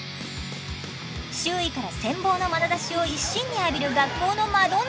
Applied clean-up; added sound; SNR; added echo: none; none; none; none.